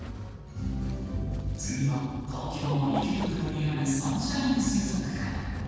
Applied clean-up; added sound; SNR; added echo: neural separator model SepFormer DNS4.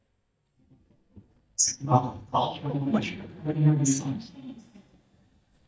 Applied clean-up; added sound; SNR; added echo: neural mask model DeepFilterNet 3.